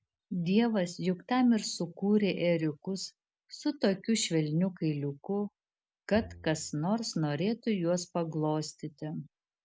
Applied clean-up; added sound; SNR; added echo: none; Bowed string instrument; 19 dB; none.